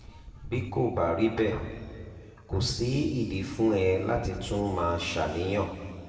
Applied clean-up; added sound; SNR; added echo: none; Bowed string instrument; 18 dB; reverberation time 2.1 s.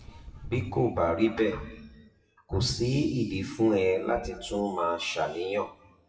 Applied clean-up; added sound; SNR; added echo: classical method WPE with log-MMSE.